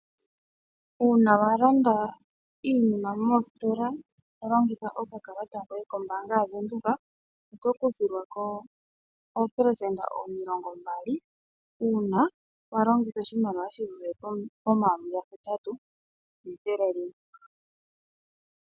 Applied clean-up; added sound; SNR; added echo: none; none; none; none.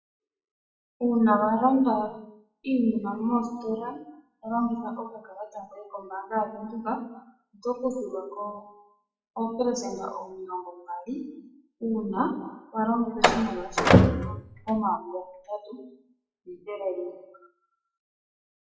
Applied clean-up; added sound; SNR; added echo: classical method WPE with log-MMSE.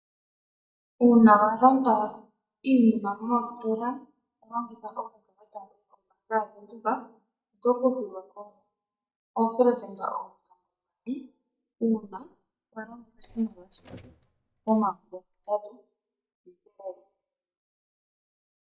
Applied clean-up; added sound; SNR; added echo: neural mask model DeepFilterNet 3.